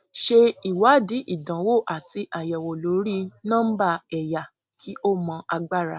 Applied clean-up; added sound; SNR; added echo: none; none; none; none.